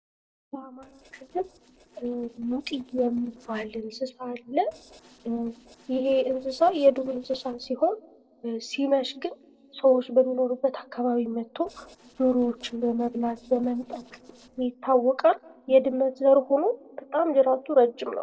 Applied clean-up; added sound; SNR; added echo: neural separator model SepFormer DNS4.